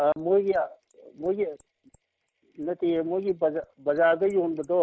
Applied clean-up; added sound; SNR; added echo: neural mask model Resemble Enhance denoiser.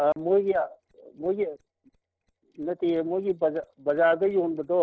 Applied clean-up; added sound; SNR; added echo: neural separator model SepFormer DNS4.